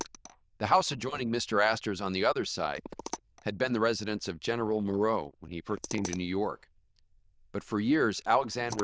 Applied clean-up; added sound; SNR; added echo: neural diffusion model UNIVERSE++.